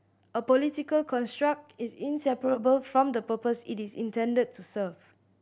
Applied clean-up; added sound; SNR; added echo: none; none; none; none.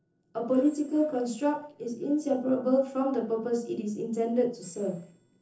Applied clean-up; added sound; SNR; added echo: neural separator model SepFormer DNS4.